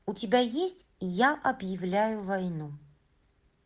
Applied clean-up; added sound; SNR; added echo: none; none; none; none.